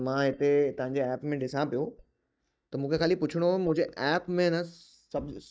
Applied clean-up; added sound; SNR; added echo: neural mask model DeepFilterNet 3.